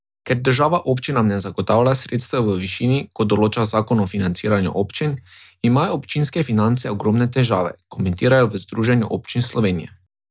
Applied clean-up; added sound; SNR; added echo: none; none; none; none.